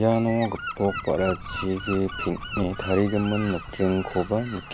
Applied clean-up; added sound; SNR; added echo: none; Gull, seagull; 11 dB; none.